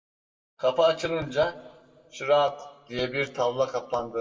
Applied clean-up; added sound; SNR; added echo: none; none; none; reverberation time 1.3 s.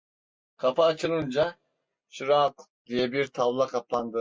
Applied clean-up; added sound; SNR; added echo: none; none; none; none.